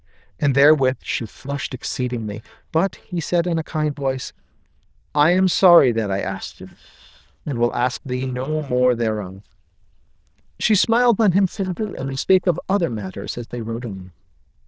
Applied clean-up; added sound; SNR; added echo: neural diffusion model UNIVERSE++.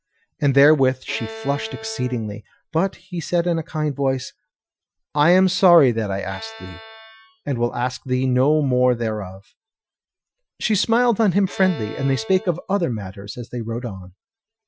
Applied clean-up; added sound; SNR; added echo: classical method Wiener filter.